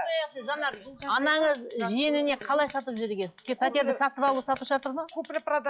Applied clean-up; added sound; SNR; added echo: classical method log-MMSE.